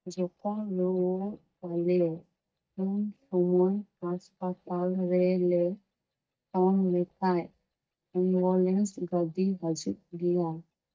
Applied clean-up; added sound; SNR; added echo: neural mask model DeepFilterNet 3.